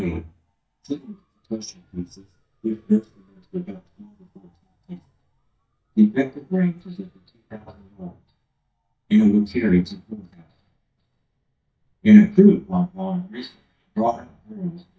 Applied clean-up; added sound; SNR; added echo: neural mask model DeepFilterNet 3.